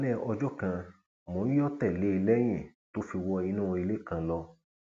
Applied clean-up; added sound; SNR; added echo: none; none; none; none.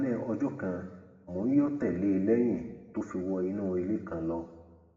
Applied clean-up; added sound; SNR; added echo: none; none; none; reverberation time 1.1 s.